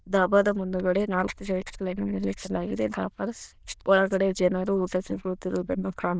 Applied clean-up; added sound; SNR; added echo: neural diffusion model UNIVERSE++.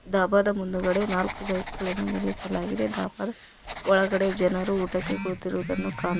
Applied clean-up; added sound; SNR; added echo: none; Writing; 12 dB; none.